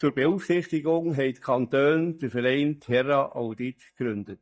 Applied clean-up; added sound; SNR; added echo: neural mask model DeepFilterNet 3.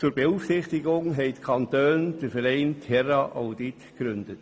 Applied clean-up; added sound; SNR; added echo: none; none; none; none.